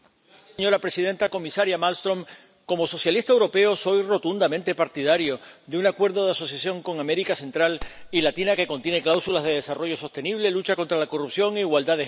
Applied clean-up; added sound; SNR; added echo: none; Clapping; 15 dB; none.